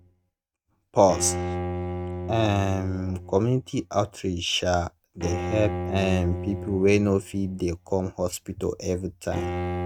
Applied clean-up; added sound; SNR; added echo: neural mask model RNNoise.